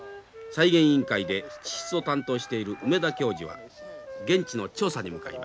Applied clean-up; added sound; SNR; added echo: none; Wind instrument, woodwind instrument; 15 dB; none.